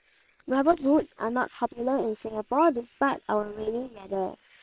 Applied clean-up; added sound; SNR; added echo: neural separator model SepFormer WHAM!.